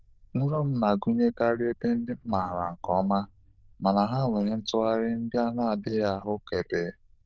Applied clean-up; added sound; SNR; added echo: neural diffusion model UNIVERSE++.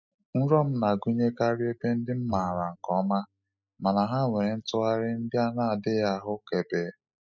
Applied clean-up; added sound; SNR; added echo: classical method spectral subtraction.